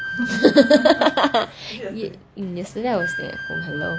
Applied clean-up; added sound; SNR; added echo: none; Wind instrument, woodwind instrument; 11 dB; none.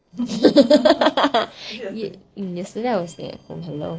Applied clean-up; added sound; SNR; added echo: neural separator model SepFormer DNS4.